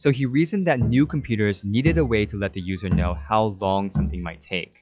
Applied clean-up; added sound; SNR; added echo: classical method log-MMSE.